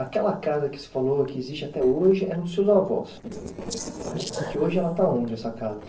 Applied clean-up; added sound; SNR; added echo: neural separator model SepFormer DNS4.